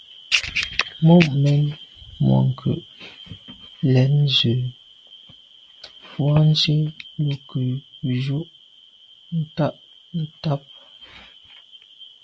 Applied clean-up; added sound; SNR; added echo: none; none; none; none.